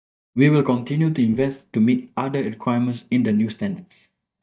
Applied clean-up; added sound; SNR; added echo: neural mask model DeepFilterNet 3.